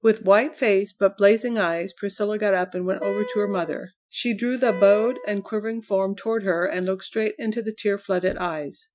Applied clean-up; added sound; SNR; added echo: classical method Wiener filter.